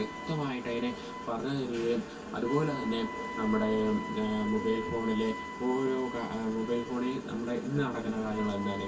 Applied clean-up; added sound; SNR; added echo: none; Wind instrument, woodwind instrument; 12 dB; reverberation time 0.2 s.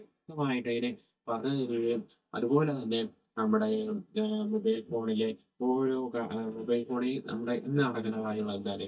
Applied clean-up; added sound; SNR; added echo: neural mask model DeepFilterNet 3.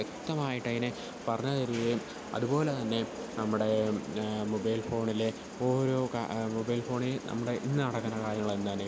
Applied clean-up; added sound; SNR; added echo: none; none; none; none.